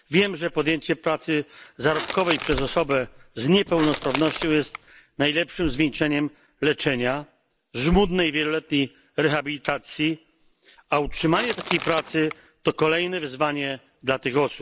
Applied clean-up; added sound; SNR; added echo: none; Crushing / Wood; 9 dB; none.